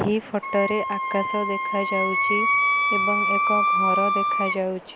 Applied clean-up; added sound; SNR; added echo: none; Wind instrument, woodwind instrument; -4 dB; none.